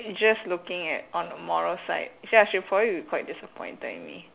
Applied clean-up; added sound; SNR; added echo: none; none; none; none.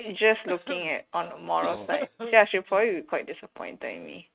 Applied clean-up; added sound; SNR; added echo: neural mask model RNNoise.